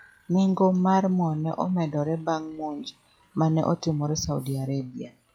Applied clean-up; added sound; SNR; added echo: classical method log-MMSE.